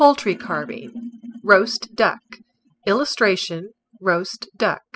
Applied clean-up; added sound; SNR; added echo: classical method spectral subtraction.